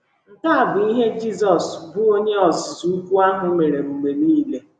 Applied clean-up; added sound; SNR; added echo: none; none; none; none.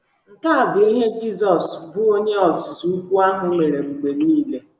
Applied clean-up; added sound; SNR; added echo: neural mask model Resemble Enhance denoiser.